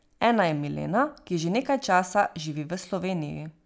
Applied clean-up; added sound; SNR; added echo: none; none; none; none.